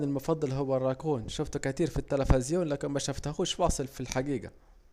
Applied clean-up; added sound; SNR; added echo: none; none; none; none.